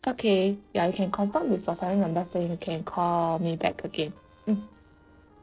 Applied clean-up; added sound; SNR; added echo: neural separator model SepFormer DNS4.